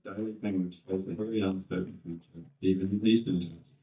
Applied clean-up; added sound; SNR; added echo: neural mask model DeepFilterNet 3.